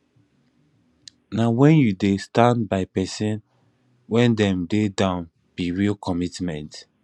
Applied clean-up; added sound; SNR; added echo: none; none; none; none.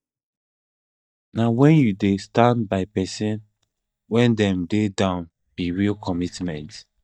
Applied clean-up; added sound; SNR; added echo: neural mask model DeepFilterNet 3.